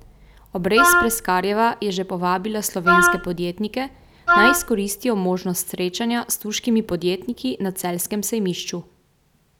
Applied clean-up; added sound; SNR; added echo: none; Wind instrument, woodwind instrument; -4 dB; none.